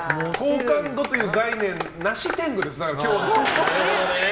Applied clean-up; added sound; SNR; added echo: none; Clapping; 9 dB; none.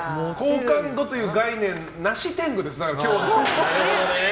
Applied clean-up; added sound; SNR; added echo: none; none; none; none.